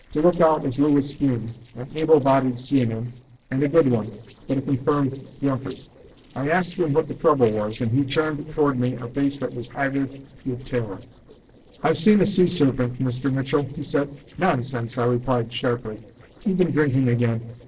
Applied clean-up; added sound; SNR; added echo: neural separator model SepFormer DNS4.